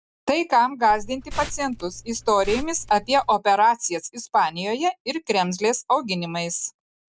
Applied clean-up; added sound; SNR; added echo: none; Liquid; 13 dB; none.